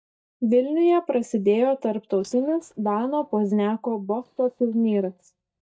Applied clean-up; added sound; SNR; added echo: neural mask model DeepFilterNet 3.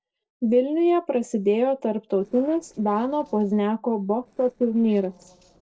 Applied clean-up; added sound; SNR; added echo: neural separator model SepFormer DNS4.